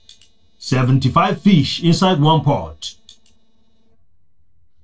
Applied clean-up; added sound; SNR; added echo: neural separator model SepFormer DNS4.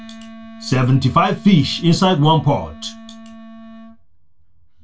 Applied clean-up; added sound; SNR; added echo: none; Wind instrument, woodwind instrument; 20 dB; reverberation time 0.2 s.